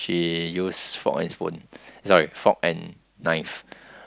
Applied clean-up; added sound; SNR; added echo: none; none; none; none.